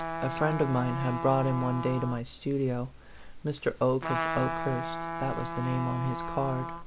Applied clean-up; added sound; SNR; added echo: none; Trumpet; 6 dB; none.